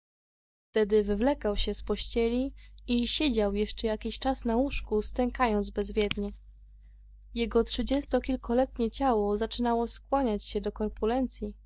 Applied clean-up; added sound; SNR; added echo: neural mask model DeepFilterNet 3.